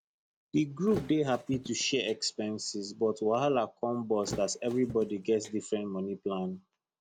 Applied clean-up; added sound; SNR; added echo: none; Thump, thud; 16 dB; none.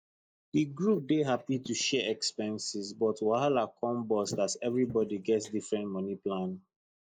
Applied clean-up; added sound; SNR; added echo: neural mask model Resemble Enhance denoiser.